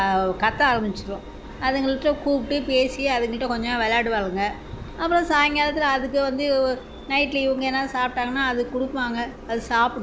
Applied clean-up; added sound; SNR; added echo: none; Engine; 15 dB; none.